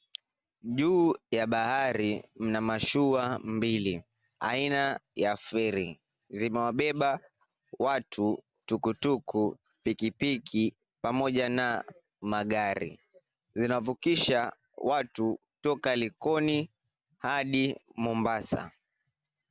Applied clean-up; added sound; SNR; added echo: none; none; none; none.